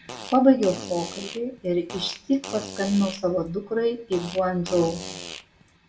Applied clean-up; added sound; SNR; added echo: none; Fart; 13 dB; reverberation time 0.4 s.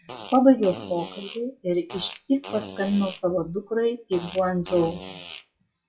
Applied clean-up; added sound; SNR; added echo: classical method WPE with log-MMSE.